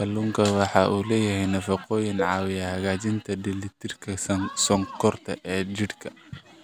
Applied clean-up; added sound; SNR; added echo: none; Cowbell; 13 dB; none.